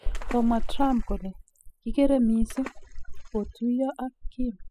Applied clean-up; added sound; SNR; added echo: classical method spectral subtraction.